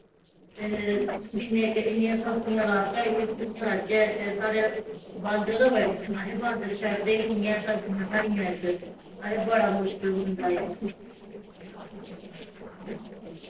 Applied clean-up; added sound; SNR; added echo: neural separator model SepFormer DNS4.